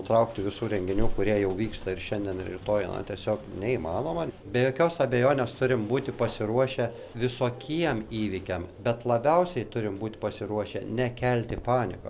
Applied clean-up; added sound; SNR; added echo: none; none; none; none.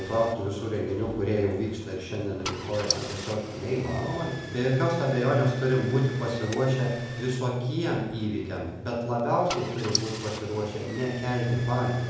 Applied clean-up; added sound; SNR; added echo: none; Engine starting / Car; 12 dB; reverberation time 0.9 s.